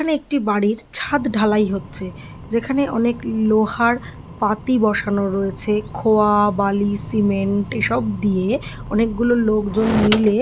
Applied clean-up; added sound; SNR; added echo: none; Fire; 14 dB; none.